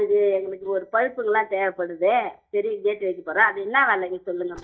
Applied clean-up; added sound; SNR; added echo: neural mask model DeepFilterNet 3.